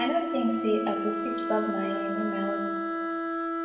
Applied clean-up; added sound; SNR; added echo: none; Wind instrument, woodwind instrument; 0 dB; reverberation time 1.2 s.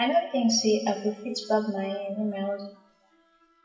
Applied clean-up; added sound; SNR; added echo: classical method WPE with log-MMSE.